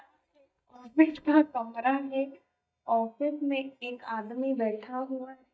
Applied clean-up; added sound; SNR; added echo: neural mask model DeepFilterNet 3.